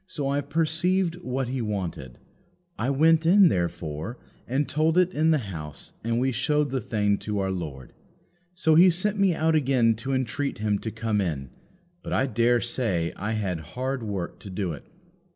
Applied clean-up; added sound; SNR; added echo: none; none; none; none.